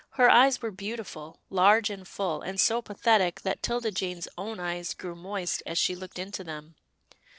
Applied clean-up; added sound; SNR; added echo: neural separator model SepFormer DNS4.